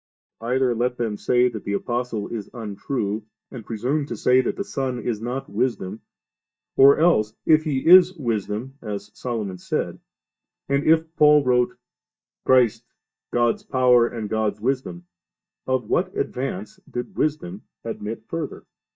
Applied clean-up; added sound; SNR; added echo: neural mask model DeepFilterNet 3.